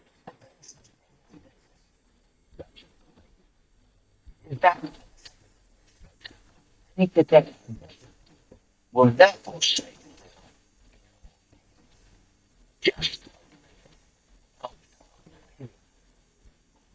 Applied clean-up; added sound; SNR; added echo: neural mask model DeepFilterNet 3.